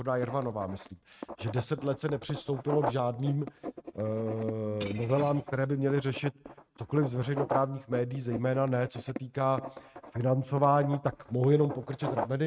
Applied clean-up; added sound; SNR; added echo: neural mask model RNNoise.